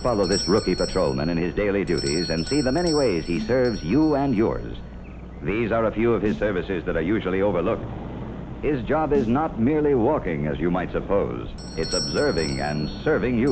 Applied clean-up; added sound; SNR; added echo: none; Doorbell + Snare drum; 14 dB; none.